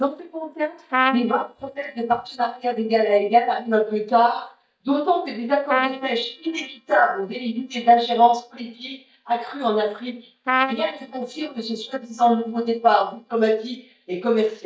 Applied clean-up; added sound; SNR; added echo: neural mask model DeepFilterNet 3.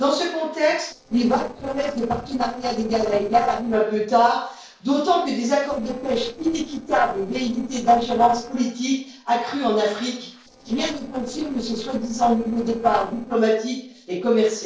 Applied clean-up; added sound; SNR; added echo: neural separator model SepFormer DNS4.